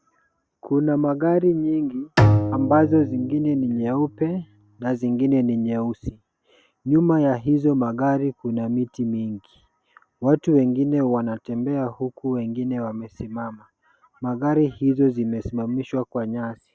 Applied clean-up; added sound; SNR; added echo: none; Bowed string instrument; 2 dB; none.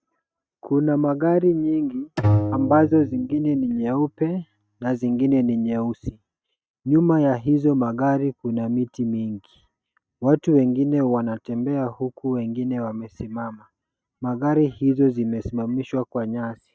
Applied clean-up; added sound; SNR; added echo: neural mask model RNNoise.